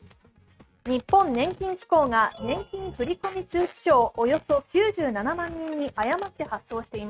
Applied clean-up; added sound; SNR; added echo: neural mask model RNNoise.